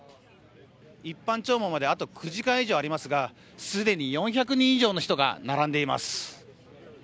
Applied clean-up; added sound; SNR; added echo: none; none; none; none.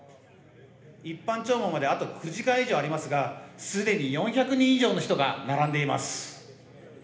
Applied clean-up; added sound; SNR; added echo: none; none; none; reverberation time 1.0 s.